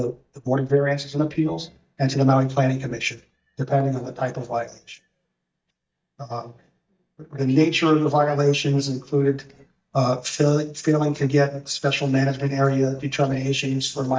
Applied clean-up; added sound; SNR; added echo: neural mask model DeepFilterNet 3.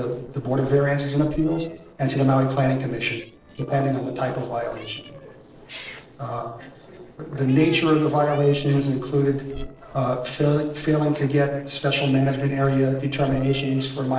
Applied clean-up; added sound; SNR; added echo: neural separator model SepFormer DNS4.